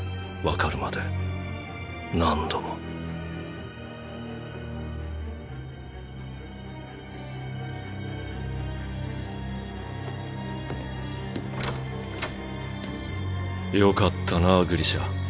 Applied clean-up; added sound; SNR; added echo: none; none; none; none.